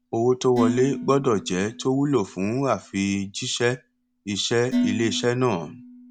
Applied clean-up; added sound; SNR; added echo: none; Dishes, pots, and pans; 8 dB; none.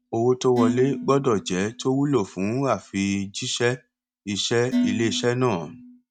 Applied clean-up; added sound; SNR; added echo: neural mask model RNNoise.